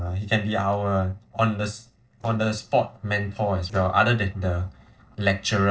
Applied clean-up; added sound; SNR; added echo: neural separator model SepFormer DNS4.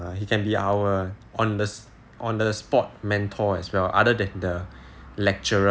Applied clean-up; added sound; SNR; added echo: none; none; none; none.